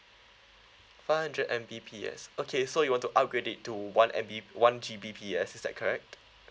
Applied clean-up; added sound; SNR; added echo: none; none; none; none.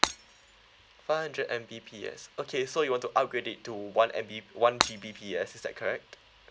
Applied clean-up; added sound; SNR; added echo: none; Shatter; 1 dB; none.